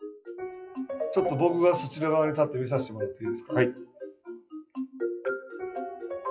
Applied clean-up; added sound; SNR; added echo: classical method WPE with log-MMSE.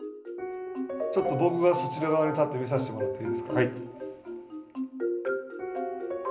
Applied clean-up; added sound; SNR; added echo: none; Piano; 10 dB; reverberation time 0.5 s.